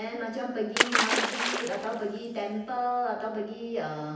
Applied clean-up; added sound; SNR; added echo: none; Splash, splatter; -2 dB; reverberation time 0.9 s.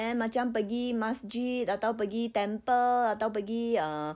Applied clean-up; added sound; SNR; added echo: none; none; none; none.